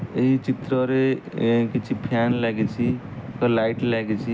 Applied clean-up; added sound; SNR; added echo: none; none; none; none.